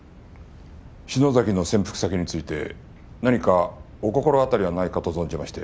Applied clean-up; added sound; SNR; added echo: none; none; none; none.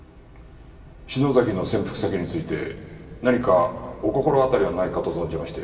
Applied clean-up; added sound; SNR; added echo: none; none; none; reverberation time 2.8 s.